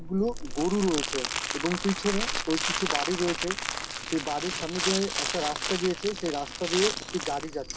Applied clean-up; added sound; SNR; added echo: none; Crumpling, crinkling; 2 dB; reverberation time 0.3 s.